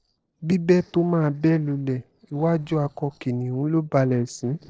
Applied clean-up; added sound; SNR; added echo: neural separator model SepFormer DNS4.